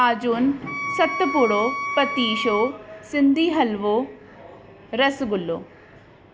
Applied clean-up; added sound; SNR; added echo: none; Wind instrument, woodwind instrument; 6 dB; none.